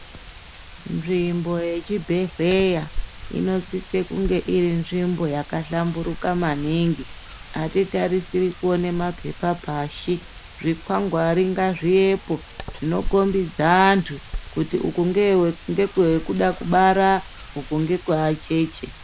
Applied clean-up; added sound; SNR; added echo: none; Wind; 13 dB; none.